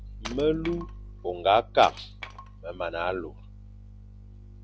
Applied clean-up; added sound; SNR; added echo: none; Wood; 17 dB; none.